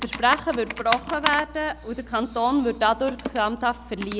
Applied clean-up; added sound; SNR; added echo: none; Computer keyboard; 9 dB; none.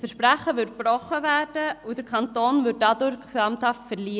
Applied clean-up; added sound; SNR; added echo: none; none; none; none.